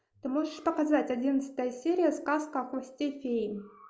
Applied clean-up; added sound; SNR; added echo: none; none; none; none.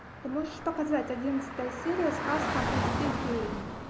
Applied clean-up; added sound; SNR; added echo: none; Traffic noise, roadway noise / Car; 1 dB; none.